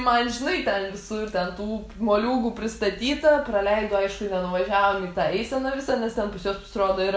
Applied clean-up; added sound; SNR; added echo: none; none; none; none.